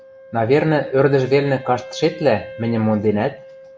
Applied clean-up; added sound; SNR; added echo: none; Wind instrument, woodwind instrument; 18 dB; none.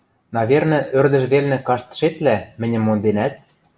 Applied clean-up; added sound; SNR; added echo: none; none; none; none.